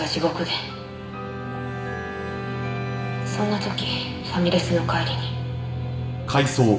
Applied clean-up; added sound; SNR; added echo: none; Bowed string instrument; 13 dB; reverberation time 0.8 s.